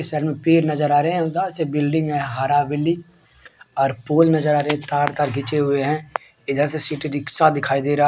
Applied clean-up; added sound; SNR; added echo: none; none; none; none.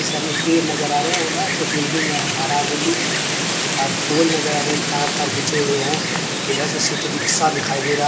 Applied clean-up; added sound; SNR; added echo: none; Wind; -1 dB; reverberation time 2.6 s.